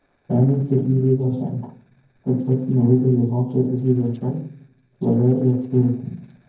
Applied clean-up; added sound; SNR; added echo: neural separator model SepFormer DNS4.